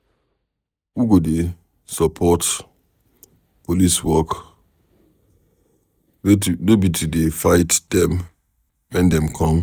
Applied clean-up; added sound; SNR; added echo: neural mask model DeepFilterNet 3.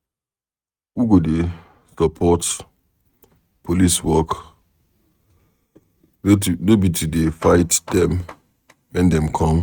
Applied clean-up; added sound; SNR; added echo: neural mask model RNNoise.